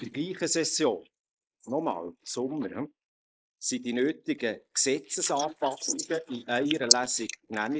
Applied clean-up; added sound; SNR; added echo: neural mask model Resemble Enhance denoiser.